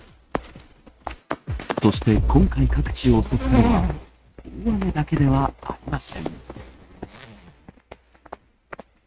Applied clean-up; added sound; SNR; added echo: neural mask model RNNoise.